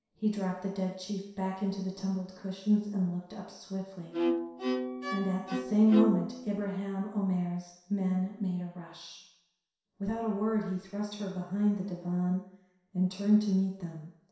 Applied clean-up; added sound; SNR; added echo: none; Bowed string instrument; 2 dB; reverberation time 0.7 s.